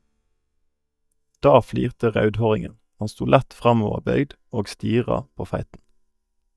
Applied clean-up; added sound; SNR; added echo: neural mask model DeepFilterNet 3.